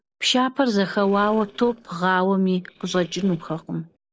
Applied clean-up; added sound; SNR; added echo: neural separator model SepFormer DNS4.